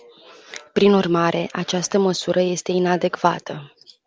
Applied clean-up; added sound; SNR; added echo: none; none; none; none.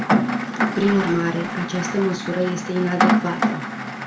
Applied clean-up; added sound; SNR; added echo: none; Rain; -1 dB; reverberation time 0.3 s.